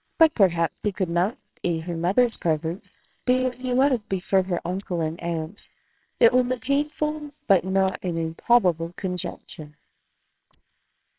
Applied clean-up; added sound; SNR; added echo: neural separator model SepFormer WHAMR!.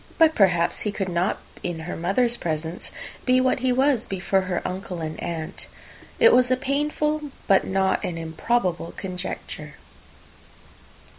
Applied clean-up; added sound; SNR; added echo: none; none; none; none.